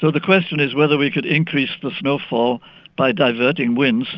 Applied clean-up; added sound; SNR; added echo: none; none; none; none.